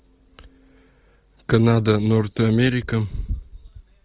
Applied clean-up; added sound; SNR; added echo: none; none; none; none.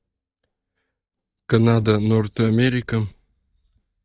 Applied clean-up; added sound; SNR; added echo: neural mask model DeepFilterNet 3.